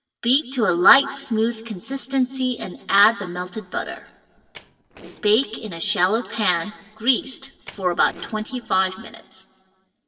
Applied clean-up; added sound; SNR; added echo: neural separator model SepFormer DNS4.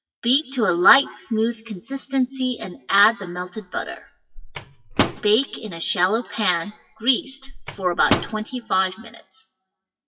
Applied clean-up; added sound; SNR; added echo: classical method WPE with log-MMSE.